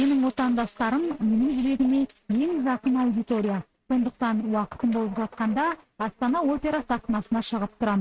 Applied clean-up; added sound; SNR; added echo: neural mask model RNNoise.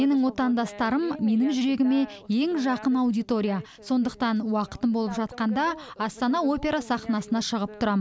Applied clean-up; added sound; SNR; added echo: none; none; none; none.